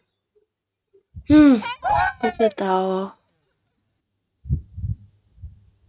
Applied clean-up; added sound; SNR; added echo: neural mask model RNNoise.